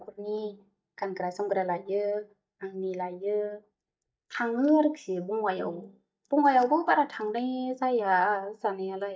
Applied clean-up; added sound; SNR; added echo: neural mask model DeepFilterNet 3.